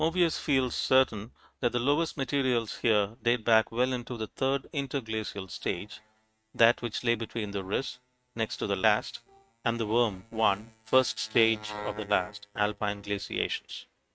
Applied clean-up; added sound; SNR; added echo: neural mask model RNNoise.